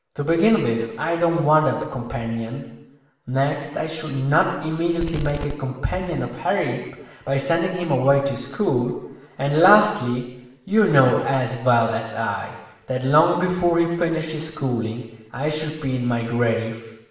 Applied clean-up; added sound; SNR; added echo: none; Fireworks; 9 dB; reverberation time 1.0 s.